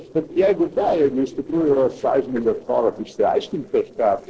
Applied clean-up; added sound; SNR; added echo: neural separator model SepFormer DNS4.